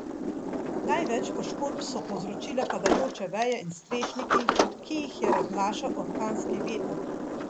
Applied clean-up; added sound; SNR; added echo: none; Sliding door; -3 dB; none.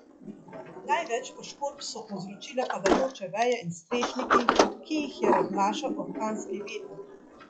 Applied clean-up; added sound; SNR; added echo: classical method log-MMSE.